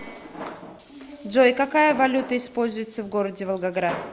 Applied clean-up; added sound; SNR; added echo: none; none; none; none.